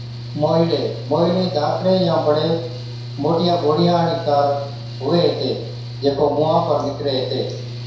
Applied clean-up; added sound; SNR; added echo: none; Mechanical fan / Engine; 10 dB; reverberation time 0.7 s.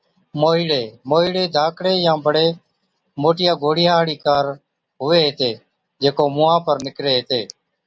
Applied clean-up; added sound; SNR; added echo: none; none; none; none.